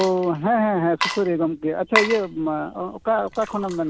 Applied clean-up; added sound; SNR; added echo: none; Water / Liquid; 8 dB; none.